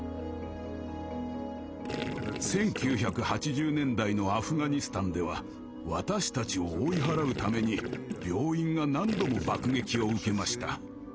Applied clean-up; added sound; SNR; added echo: none; Gurgling; 7 dB; none.